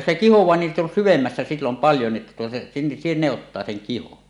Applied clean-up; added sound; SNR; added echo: none; none; none; none.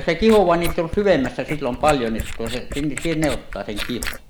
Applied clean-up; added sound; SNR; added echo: neural mask model Resemble Enhance denoiser.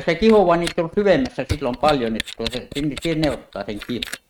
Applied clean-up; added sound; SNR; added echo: neural mask model RNNoise.